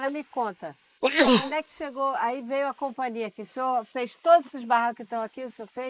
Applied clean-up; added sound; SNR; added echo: neural mask model Resemble Enhance denoiser.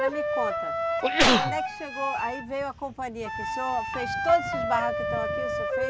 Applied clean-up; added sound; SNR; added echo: none; Wind instrument, woodwind instrument; 1 dB; none.